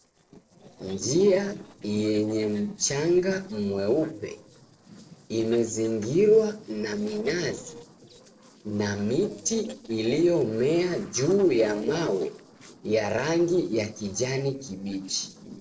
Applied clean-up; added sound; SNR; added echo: neural separator model SepFormer DNS4.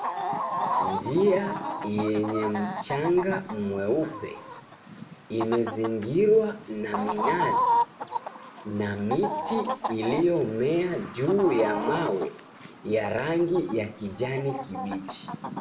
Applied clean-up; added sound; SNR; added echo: none; Chicken, rooster; 5 dB; reverberation time 0.5 s.